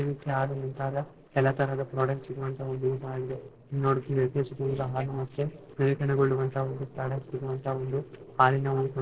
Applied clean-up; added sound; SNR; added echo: neural separator model SepFormer DNS4.